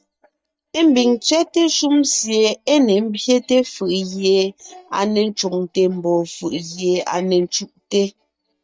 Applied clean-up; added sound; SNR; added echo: neural mask model DeepFilterNet 3.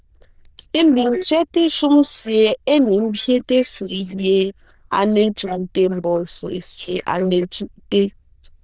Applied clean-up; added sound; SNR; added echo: neural diffusion model UNIVERSE++.